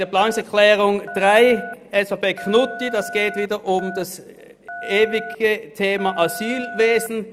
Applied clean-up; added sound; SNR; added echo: none; Telephone; 14 dB; none.